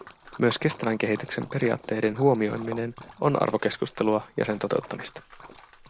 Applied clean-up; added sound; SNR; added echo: none; Splash, splatter; 18 dB; none.